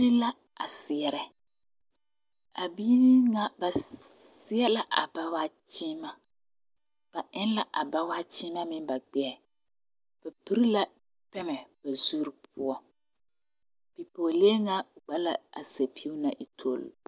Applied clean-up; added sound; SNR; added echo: none; none; none; none.